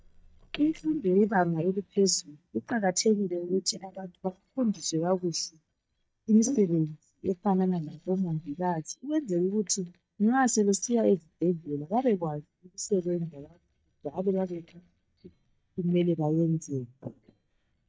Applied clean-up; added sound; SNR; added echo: neural mask model DeepFilterNet 3.